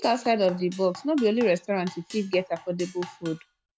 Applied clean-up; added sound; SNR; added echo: none; Drum kit; 20 dB; none.